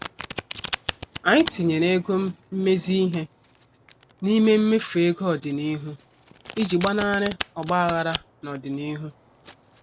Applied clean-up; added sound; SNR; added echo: none; Domestic sounds, home sounds; 11 dB; none.